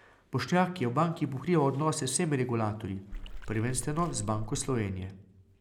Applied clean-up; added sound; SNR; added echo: none; Water / Splash, splatter; 9 dB; none.